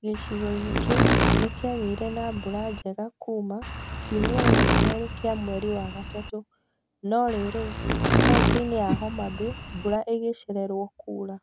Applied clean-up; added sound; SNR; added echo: none; Insect + Whoosh, swoosh, swish; -5 dB; none.